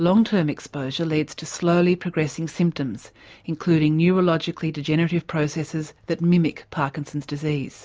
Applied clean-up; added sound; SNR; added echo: none; none; none; none.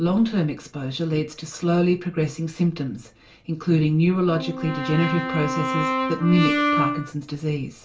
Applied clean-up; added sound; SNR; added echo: none; Brass instrument; 2 dB; reverberation time 0.2 s.